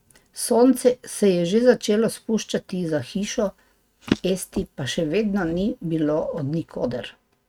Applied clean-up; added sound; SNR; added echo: neural mask model RNNoise.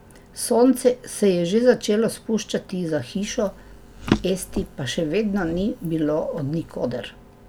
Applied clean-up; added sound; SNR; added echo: none; Drawer open or close; 10 dB; none.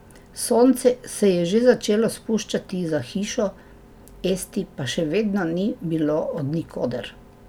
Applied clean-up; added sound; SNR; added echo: none; none; none; none.